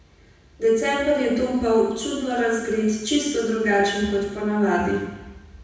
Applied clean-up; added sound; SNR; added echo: none; none; none; reverberation time 1.1 s.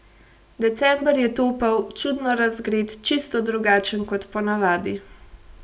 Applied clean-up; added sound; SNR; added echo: none; none; none; none.